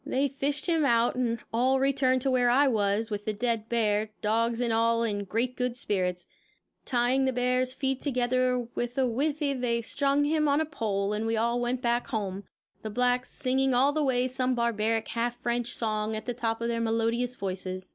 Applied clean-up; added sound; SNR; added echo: none; none; none; none.